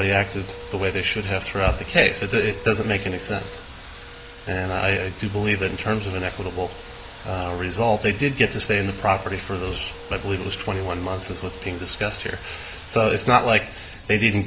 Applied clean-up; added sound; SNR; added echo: none; Domestic sounds, home sounds; 18 dB; none.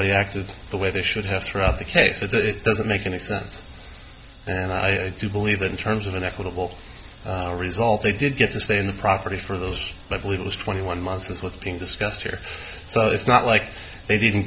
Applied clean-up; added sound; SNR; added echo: none; none; none; none.